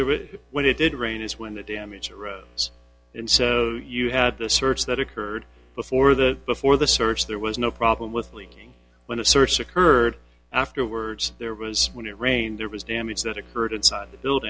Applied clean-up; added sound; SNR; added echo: none; none; none; none.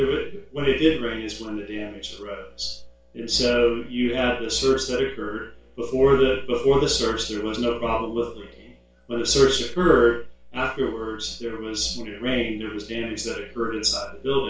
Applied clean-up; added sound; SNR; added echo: none; none; none; reverberation time 0.3 s.